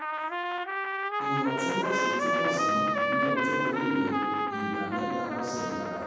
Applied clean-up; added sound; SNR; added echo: none; Trumpet; -3 dB; reverberation time 2.1 s.